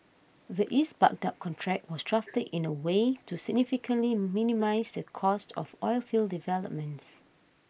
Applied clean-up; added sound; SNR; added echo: neural mask model Resemble Enhance denoiser.